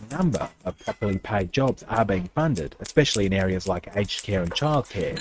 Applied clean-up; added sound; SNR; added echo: neural mask model RNNoise.